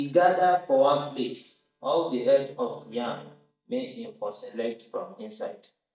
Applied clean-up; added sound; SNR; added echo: neural mask model DeepFilterNet 3.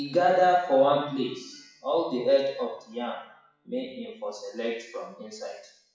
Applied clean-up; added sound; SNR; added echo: classical method WPE with log-MMSE.